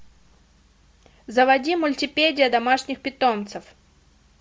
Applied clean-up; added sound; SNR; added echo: none; none; none; none.